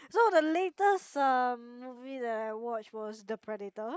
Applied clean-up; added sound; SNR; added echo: neural mask model Resemble Enhance denoiser.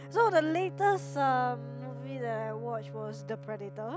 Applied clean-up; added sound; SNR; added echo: none; Bowed string instrument; 11 dB; none.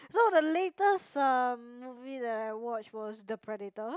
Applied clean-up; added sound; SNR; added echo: none; none; none; none.